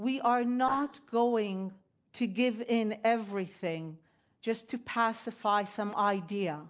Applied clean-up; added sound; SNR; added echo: neural separator model SepFormer DNS4.